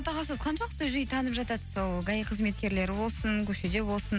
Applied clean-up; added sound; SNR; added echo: none; none; none; none.